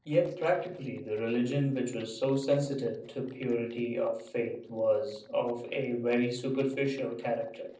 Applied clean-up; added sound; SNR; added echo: neural separator model SepFormer DNS4.